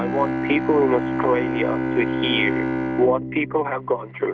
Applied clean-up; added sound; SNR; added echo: none; Bowed string instrument; 2 dB; none.